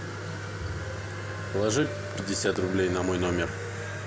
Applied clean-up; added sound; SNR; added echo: none; Bowed string instrument; 17 dB; none.